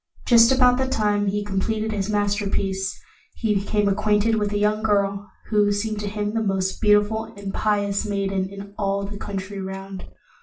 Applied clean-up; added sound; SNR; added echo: none; none; none; reverberation time 0.3 s.